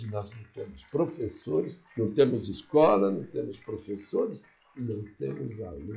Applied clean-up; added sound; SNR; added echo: classical method log-MMSE.